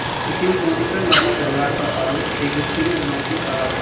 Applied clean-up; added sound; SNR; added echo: none; Stream; 0 dB; reverberation time 0.8 s.